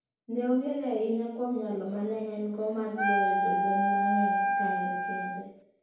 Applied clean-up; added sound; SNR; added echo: none; Wind instrument, woodwind instrument; -3 dB; reverberation time 1.9 s.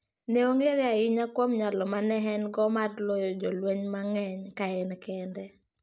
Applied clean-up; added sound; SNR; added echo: none; none; none; none.